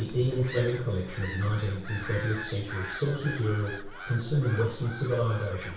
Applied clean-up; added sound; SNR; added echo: none; Gull, seagull / Bird vocalization, bird call, bird song; 11 dB; reverberation time 0.6 s.